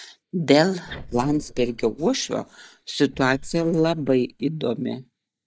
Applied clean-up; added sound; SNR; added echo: neural mask model DeepFilterNet 3.